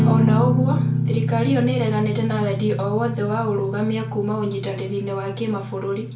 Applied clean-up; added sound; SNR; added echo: none; Guitar; -1 dB; reverberation time 0.4 s.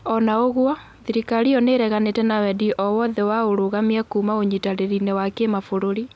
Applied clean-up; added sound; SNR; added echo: none; none; none; none.